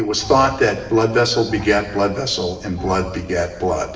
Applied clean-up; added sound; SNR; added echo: none; Bowed string instrument; 17 dB; reverberation time 1.1 s.